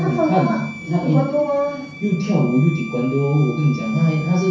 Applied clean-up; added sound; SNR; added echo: none; Bowed string instrument; 17 dB; reverberation time 0.6 s.